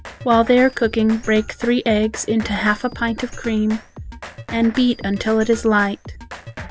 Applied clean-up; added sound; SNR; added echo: none; Drum kit; 15 dB; none.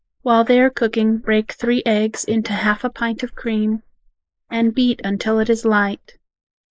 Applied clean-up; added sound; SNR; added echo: neural mask model Resemble Enhance denoiser.